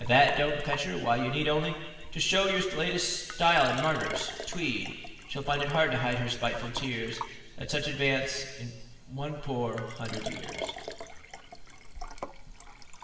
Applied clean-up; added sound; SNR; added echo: none; Liquid; 14 dB; reverberation time 1.5 s.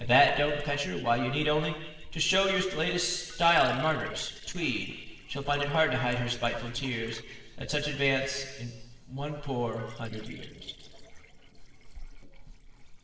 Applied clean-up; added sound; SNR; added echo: neural separator model SepFormer DNS4.